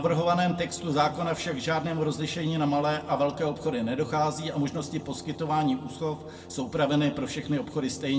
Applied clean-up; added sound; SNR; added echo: none; Brass instrument; 18 dB; reverberation time 1.3 s.